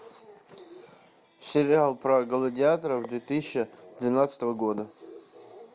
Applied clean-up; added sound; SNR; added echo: none; none; none; none.